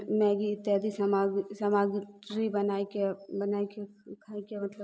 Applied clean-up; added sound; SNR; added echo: none; none; none; none.